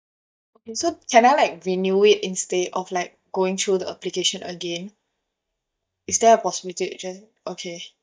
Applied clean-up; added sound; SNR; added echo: neural mask model DeepFilterNet 3.